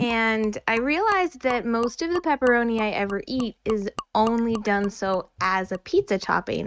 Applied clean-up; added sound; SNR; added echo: neural mask model RNNoise.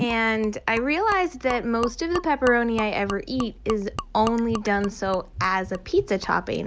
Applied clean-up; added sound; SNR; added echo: none; Gurgling / Liquid; 12 dB; none.